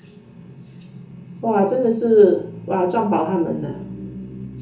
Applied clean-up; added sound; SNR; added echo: none; none; none; reverberation time 0.8 s.